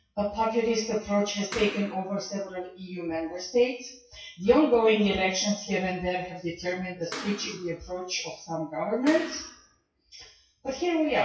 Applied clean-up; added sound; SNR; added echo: classical method WPE with log-MMSE.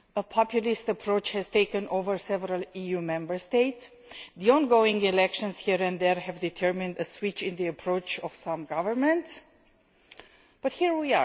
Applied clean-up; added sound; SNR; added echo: none; none; none; none.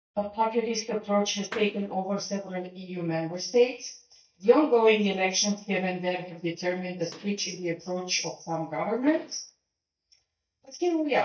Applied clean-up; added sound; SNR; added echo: neural mask model DeepFilterNet 3.